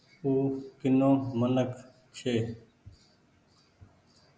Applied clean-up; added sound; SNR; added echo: none; none; none; none.